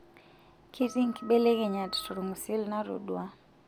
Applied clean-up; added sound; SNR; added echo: none; Wind instrument, woodwind instrument; 17 dB; none.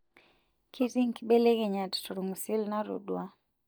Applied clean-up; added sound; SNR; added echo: neural mask model DeepFilterNet 3.